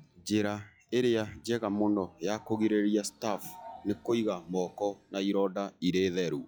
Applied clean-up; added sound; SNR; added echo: classical method log-MMSE.